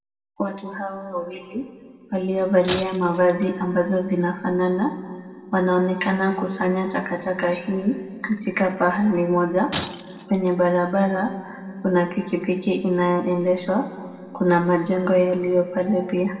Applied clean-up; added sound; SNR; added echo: none; Shatter; 15 dB; reverberation time 1.9 s.